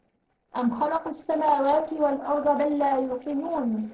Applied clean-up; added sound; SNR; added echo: neural separator model SepFormer DNS4.